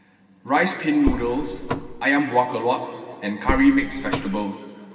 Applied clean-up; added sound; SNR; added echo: none; Car; 5 dB; reverberation time 2.4 s.